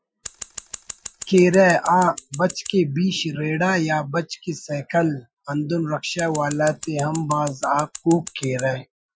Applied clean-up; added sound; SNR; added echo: classical method Wiener filter.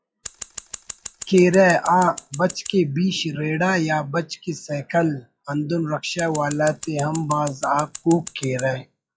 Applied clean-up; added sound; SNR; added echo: classical method log-MMSE.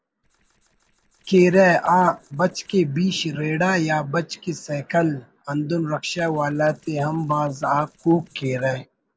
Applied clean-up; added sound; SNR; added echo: neural separator model SepFormer DNS4.